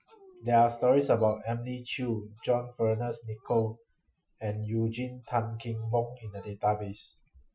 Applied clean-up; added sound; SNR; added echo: classical method Wiener filter.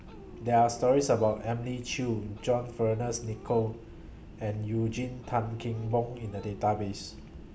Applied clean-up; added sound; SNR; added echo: none; Dog; 20 dB; none.